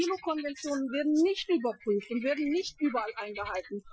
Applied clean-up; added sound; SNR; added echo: classical method Wiener filter.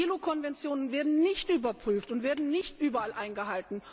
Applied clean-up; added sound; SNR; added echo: none; none; none; none.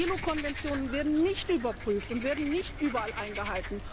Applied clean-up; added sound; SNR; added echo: none; Frog; 8 dB; none.